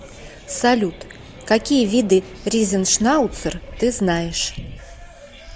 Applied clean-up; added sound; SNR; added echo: none; Waves, surf; 17 dB; none.